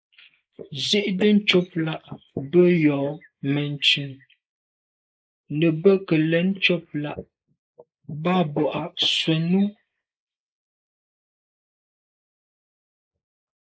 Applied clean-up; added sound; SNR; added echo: neural mask model Resemble Enhance denoiser.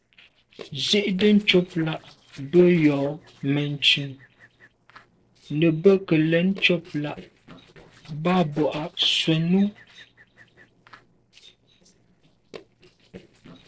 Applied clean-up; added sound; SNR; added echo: neural separator model SepFormer DNS4.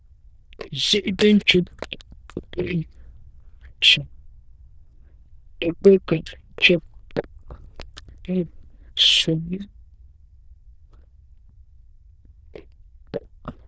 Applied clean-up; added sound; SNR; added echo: neural diffusion model UNIVERSE++.